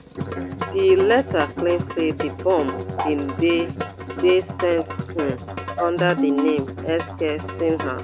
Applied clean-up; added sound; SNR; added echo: none; Musical instrument; 5 dB; none.